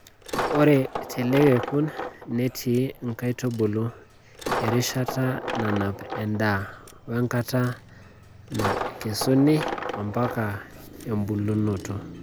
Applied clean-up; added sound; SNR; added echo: none; Coin (dropping); 8 dB; none.